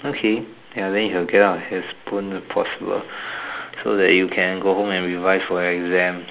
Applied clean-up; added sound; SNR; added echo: none; none; none; none.